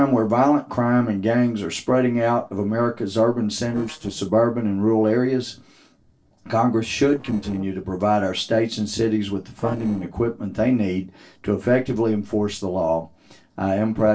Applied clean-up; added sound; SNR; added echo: neural separator model SepFormer DNS4.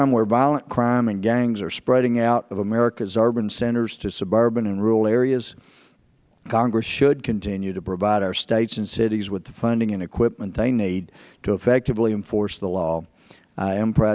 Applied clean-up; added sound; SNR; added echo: none; none; none; none.